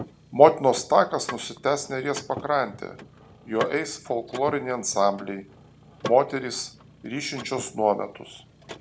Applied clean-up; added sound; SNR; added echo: none; Mechanisms / Car; 15 dB; none.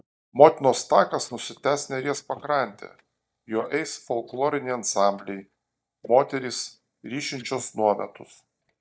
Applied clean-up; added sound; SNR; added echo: neural mask model DeepFilterNet 3.